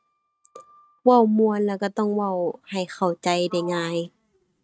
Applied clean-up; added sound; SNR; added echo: neural mask model RNNoise.